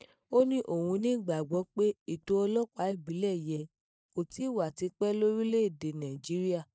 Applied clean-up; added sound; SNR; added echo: neural mask model DeepFilterNet 3.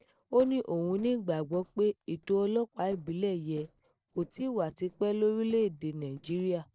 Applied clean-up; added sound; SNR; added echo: neural separator model SepFormer DNS4.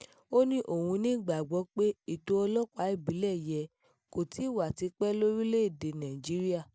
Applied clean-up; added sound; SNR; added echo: none; none; none; none.